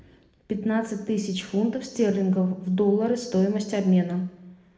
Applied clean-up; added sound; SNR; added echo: none; none; none; reverberation time 0.9 s.